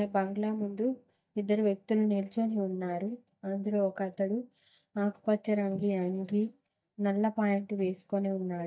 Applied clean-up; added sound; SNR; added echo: neural mask model DeepFilterNet 3.